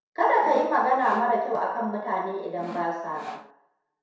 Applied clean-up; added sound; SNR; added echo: none; Sawing; 17 dB; reverberation time 0.7 s.